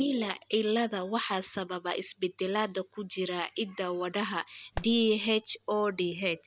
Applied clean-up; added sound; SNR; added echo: none; Fireworks; 12 dB; none.